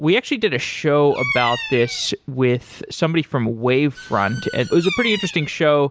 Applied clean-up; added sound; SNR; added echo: none; Bird vocalization, bird call, bird song; 13 dB; none.